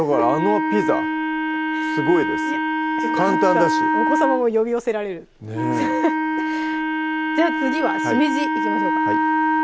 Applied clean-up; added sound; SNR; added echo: none; Wind instrument, woodwind instrument; -2 dB; none.